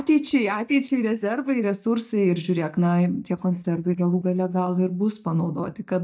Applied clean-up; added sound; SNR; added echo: neural mask model DeepFilterNet 3.